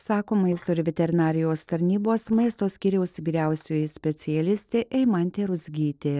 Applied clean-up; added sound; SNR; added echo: neural separator model SepFormer DNS4.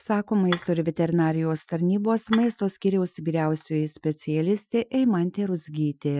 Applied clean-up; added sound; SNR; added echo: classical method Wiener filter.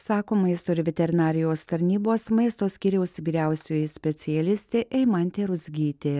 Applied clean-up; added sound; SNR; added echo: none; none; none; none.